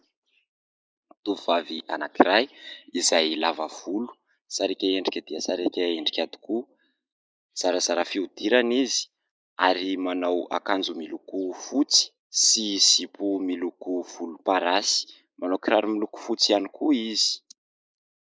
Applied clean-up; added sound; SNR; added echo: neural mask model Resemble Enhance denoiser.